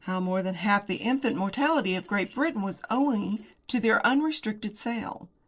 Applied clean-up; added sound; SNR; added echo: neural separator model SepFormer DNS4.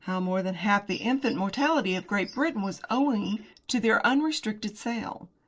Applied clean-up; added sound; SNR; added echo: neural mask model Resemble Enhance denoiser.